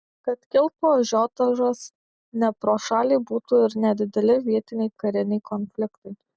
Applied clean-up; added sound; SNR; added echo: none; none; none; none.